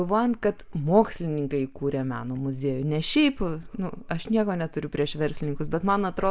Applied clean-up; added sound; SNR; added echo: none; none; none; none.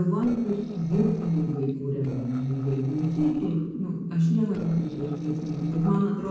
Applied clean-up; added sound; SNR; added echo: neural separator model SepFormer DNS4.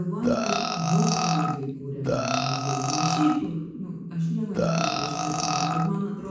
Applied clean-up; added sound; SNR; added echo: none; Burping, eructation; 1 dB; reverberation time 1.1 s.